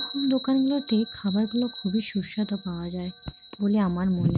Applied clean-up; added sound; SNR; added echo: none; Bell; 13 dB; none.